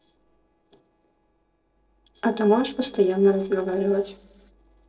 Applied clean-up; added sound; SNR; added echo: neural separator model SepFormer DNS4.